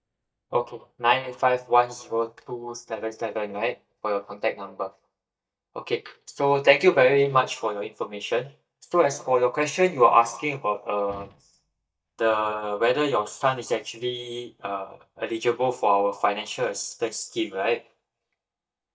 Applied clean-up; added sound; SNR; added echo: neural mask model DeepFilterNet 3.